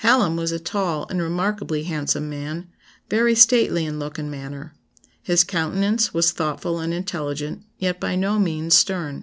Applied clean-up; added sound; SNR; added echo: none; none; none; none.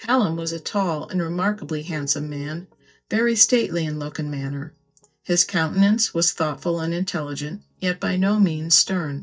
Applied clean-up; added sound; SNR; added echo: neural mask model DeepFilterNet 3.